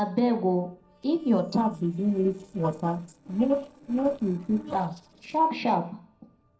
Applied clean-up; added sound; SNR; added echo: neural separator model SepFormer DNS4.